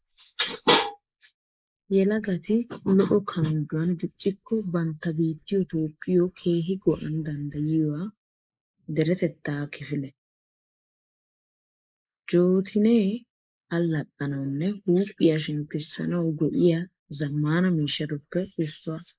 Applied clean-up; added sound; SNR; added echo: neural mask model Resemble Enhance denoiser.